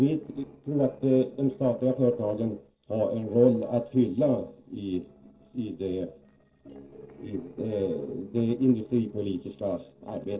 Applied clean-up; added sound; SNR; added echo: neural separator model SepFormer DNS4.